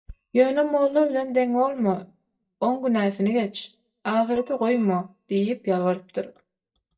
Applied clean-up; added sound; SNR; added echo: neural mask model DeepFilterNet 3.